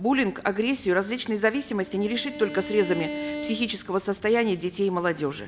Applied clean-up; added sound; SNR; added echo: none; Bowed string instrument; 13 dB; none.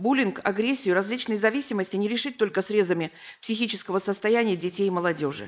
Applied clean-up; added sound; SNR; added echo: neural mask model Resemble Enhance denoiser.